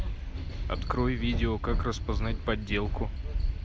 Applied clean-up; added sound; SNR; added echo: none; none; none; none.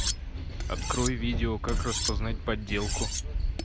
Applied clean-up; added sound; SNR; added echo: none; Cutlery, silverware; 8 dB; none.